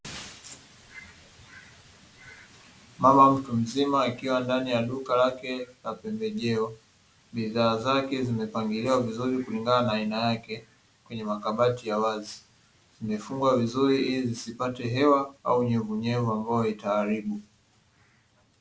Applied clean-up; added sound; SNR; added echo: none; none; none; none.